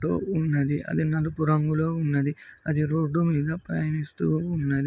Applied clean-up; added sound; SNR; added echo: none; none; none; none.